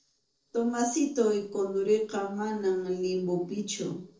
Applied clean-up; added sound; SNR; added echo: neural separator model SepFormer DNS4.